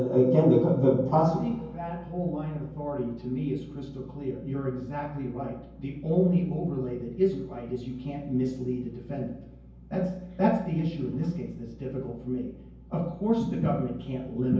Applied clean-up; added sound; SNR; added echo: none; none; none; reverberation time 0.9 s.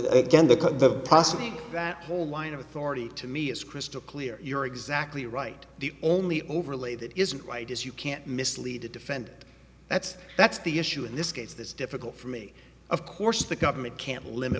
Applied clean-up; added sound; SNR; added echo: none; none; none; none.